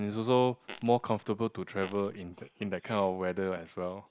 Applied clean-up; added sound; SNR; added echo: neural mask model Resemble Enhance denoiser.